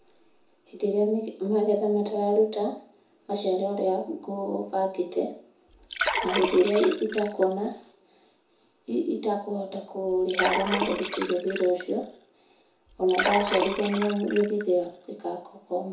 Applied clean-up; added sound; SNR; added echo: none; Liquid; 5 dB; reverberation time 0.6 s.